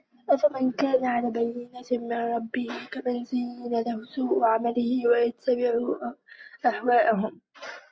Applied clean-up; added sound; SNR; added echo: none; none; none; none.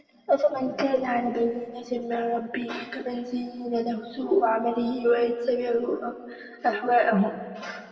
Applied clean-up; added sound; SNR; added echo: none; none; none; reverberation time 1.7 s.